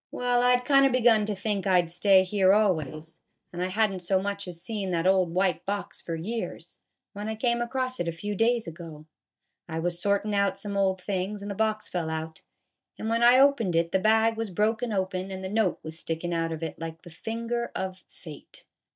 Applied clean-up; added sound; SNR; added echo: neural mask model DeepFilterNet 3.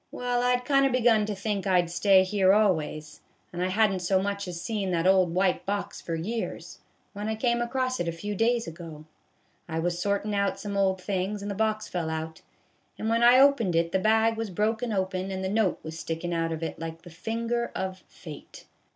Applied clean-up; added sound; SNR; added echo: none; none; none; none.